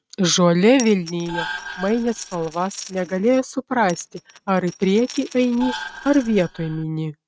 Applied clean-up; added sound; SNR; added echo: neural mask model RNNoise.